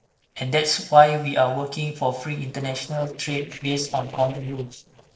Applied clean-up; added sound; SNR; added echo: neural separator model SepFormer DNS4.